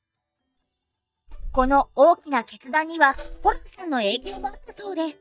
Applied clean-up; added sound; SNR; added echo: neural mask model DeepFilterNet 3.